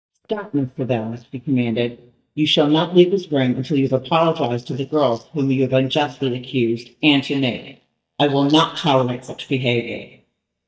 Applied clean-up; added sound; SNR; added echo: neural mask model DeepFilterNet 3.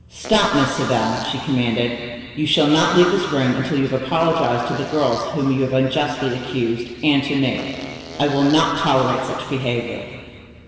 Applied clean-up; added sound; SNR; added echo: none; Fart; 15 dB; reverberation time 2.2 s.